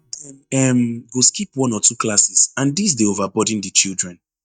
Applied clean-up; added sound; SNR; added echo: neural mask model DeepFilterNet 3.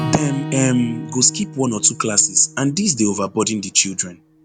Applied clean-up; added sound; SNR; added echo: none; Acoustic guitar / Strum; 11 dB; none.